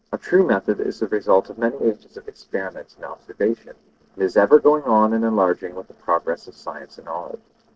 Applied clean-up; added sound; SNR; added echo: neural separator model SepFormer DNS4.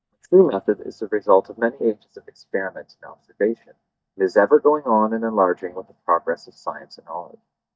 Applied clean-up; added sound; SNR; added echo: neural mask model DeepFilterNet 3.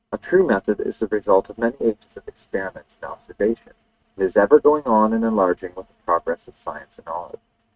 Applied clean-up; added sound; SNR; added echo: neural mask model RNNoise.